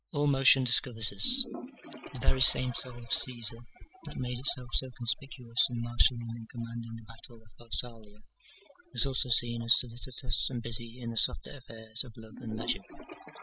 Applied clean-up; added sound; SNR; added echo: classical method spectral subtraction.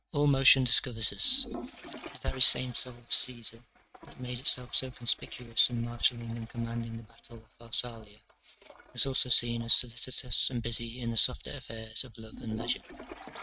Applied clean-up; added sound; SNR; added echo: neural mask model RNNoise.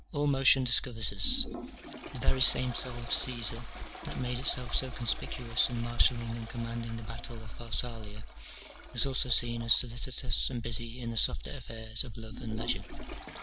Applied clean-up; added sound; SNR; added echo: none; Toilet flush; 17 dB; none.